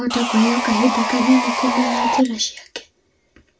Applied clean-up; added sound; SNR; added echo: none; Sawing; 1 dB; reverberation time 0.2 s.